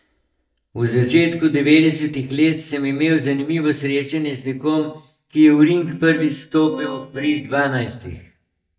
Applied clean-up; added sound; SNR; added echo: neural mask model DeepFilterNet 3.